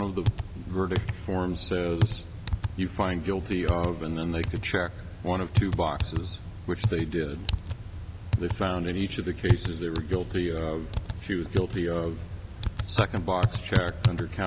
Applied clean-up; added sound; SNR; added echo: none; Typing; 0 dB; none.